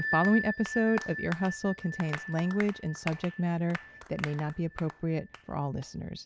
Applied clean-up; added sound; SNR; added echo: none; Bell + Applause; 8 dB; none.